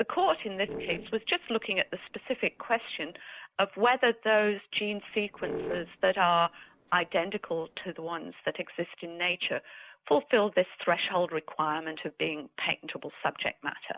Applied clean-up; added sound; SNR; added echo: neural separator model SepFormer DNS4.